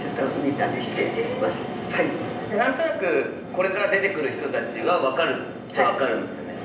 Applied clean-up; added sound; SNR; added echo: none; none; none; reverberation time 0.8 s.